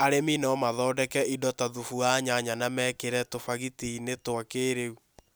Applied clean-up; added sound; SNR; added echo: none; none; none; none.